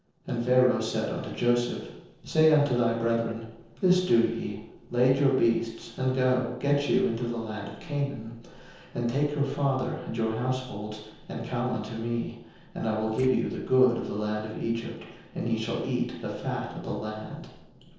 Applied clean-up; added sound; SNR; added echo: neural separator model SepFormer DNS4.